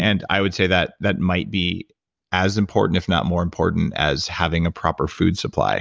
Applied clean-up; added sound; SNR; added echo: none; none; none; none.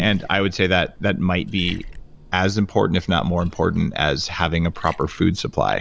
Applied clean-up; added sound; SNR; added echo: none; Liquid; 17 dB; none.